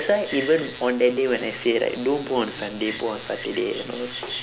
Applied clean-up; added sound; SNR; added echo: none; none; none; none.